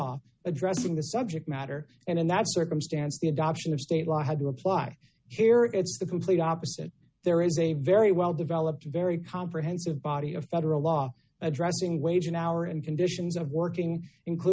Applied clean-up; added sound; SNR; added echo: none; Snare drum; 10 dB; none.